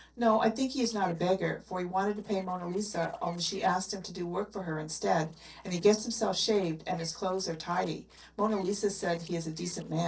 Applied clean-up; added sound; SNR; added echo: neural separator model SepFormer DNS4.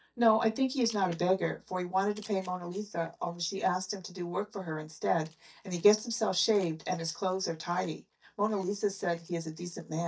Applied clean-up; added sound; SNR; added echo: neural mask model DeepFilterNet 3.